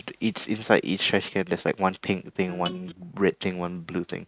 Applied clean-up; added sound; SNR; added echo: neural mask model RNNoise.